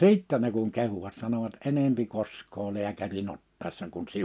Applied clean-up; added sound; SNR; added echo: none; none; none; none.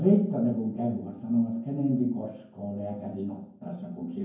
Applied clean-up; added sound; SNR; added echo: none; none; none; reverberation time 0.9 s.